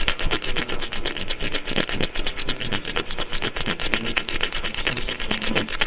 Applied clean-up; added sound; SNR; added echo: neural separator model SepFormer WHAMR!.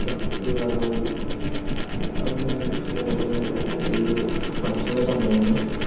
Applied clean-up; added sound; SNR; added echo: none; Tools; 1 dB; reverberation time 0.8 s.